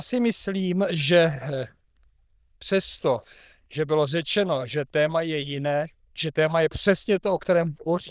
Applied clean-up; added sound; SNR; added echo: neural diffusion model UNIVERSE++.